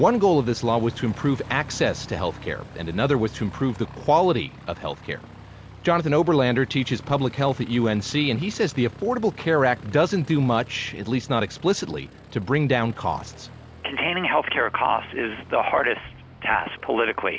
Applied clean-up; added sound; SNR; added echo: none; Aircraft; 18 dB; none.